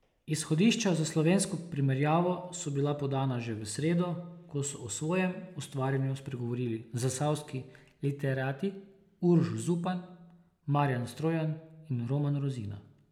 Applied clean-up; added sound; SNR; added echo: none; none; none; none.